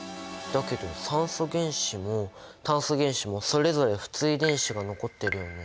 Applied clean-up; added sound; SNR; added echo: none; none; none; none.